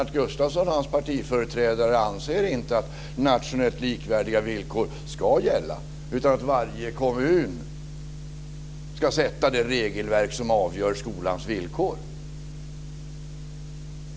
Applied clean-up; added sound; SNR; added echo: none; none; none; none.